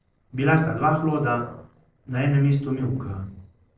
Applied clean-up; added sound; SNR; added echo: neural separator model SepFormer DNS4.